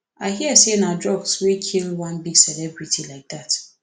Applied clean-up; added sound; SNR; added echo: none; none; none; none.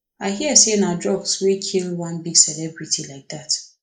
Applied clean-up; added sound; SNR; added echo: neural mask model Resemble Enhance denoiser.